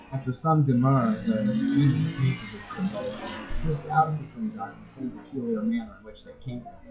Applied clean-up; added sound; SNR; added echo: classical method WPE with log-MMSE.